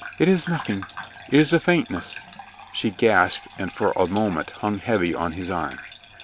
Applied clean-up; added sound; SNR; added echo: none; Bathtub (filling or washing) / Gurgling; 17 dB; none.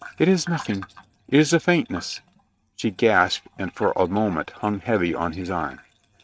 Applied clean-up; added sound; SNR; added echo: neural mask model RNNoise.